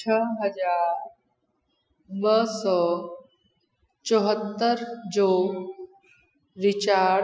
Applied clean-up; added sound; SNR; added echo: classical method Wiener filter.